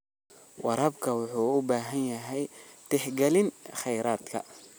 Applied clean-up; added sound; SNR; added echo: none; none; none; none.